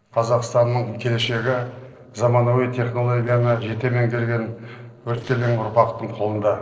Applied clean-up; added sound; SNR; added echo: neural separator model SepFormer DNS4.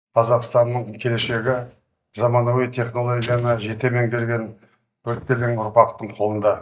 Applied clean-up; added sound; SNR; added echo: neural mask model DeepFilterNet 3.